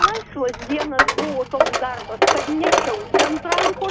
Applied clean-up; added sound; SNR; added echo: none; Coin (dropping); -5 dB; none.